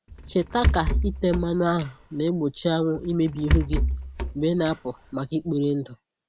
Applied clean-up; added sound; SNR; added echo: none; Rattle / Breathing; 3 dB; none.